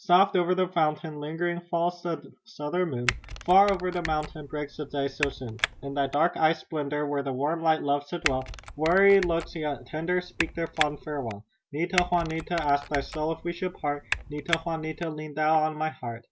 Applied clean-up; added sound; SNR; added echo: none; Typing; 8 dB; none.